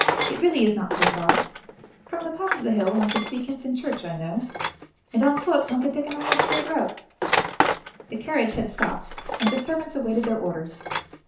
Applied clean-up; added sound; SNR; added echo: none; Tools; 2 dB; reverberation time 0.9 s.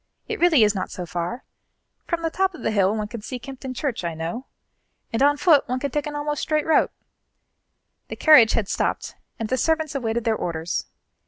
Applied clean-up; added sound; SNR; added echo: none; none; none; none.